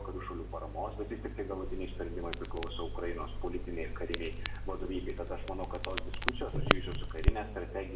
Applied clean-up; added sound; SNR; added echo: none; Crackle; -4 dB; reverberation time 0.8 s.